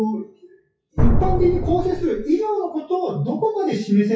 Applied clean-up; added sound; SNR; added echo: classical method WPE with log-MMSE.